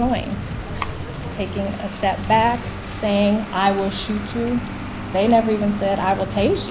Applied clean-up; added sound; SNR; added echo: none; Thunder / Rain + Vehicle; 8 dB; none.